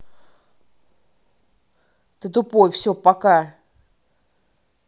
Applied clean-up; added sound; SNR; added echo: none; none; none; none.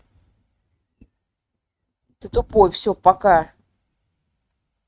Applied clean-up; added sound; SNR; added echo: neural mask model RNNoise.